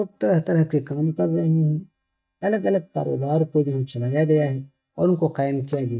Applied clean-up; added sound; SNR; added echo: neural mask model DeepFilterNet 3.